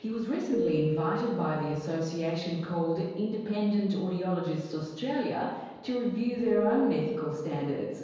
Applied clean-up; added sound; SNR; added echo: none; Keyboard (musical); 7 dB; reverberation time 1.2 s.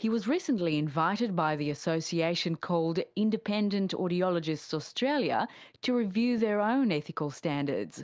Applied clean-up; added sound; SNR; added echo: none; none; none; none.